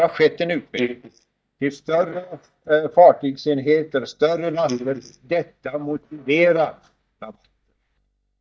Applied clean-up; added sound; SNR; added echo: neural mask model DeepFilterNet 3.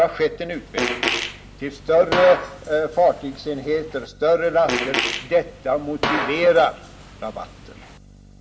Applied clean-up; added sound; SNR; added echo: none; Fart; 6 dB; reverberation time 0.4 s.